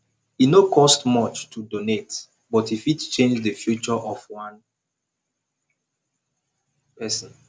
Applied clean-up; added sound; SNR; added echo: none; none; none; none.